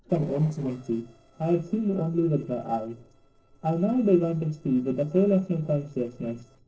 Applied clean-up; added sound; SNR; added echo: neural separator model SepFormer DNS4.